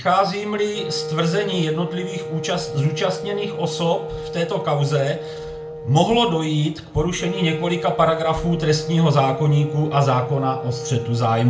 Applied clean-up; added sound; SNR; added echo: none; Wind instrument, woodwind instrument; 10 dB; reverberation time 0.4 s.